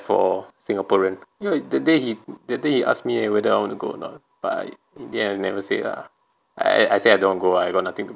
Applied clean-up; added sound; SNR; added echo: none; none; none; none.